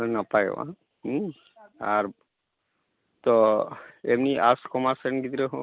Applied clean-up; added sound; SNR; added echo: none; none; none; none.